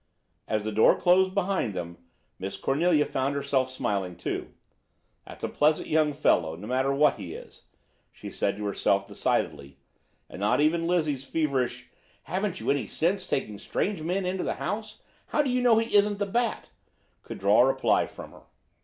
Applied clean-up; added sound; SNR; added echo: none; none; none; none.